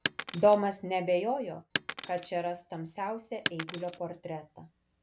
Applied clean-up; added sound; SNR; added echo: none; Shatter; 7 dB; none.